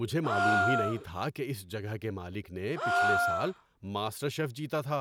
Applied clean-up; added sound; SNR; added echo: none; Gasp; -1 dB; none.